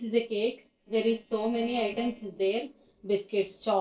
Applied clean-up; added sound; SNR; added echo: neural separator model SepFormer DNS4.